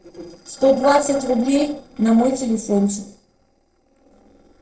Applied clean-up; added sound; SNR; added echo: neural separator model SepFormer DNS4.